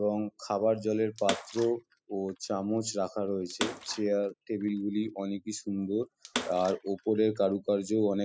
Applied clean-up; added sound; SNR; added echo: classical method spectral subtraction.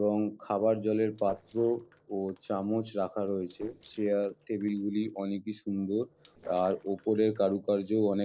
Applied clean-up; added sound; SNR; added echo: neural separator model SepFormer DNS4.